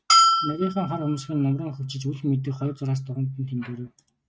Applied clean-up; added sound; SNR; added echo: neural mask model RNNoise.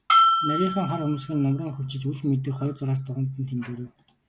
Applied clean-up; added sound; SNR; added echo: none; Bell; -4 dB; none.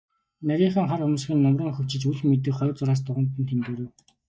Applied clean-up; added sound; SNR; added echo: neural mask model DeepFilterNet 3.